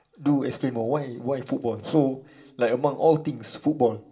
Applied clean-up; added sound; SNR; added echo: none; none; none; reverberation time 0.4 s.